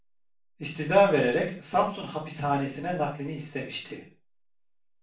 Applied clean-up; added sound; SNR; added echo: none; none; none; reverberation time 0.4 s.